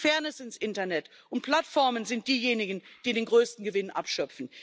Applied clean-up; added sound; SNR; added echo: none; none; none; none.